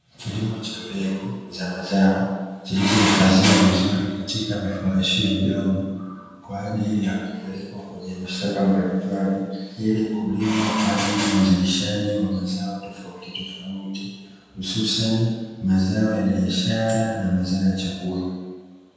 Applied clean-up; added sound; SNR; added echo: none; none; none; reverberation time 1.2 s.